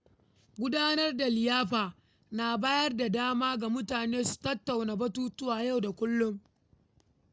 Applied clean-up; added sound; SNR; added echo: none; none; none; none.